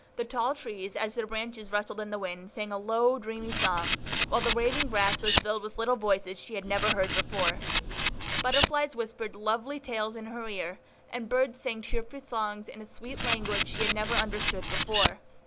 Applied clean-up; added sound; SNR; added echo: none; Camera; -4 dB; none.